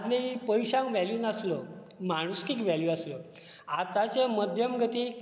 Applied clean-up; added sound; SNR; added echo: none; none; none; none.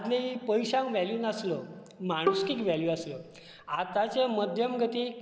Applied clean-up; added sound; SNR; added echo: none; Bowed string instrument; 5 dB; none.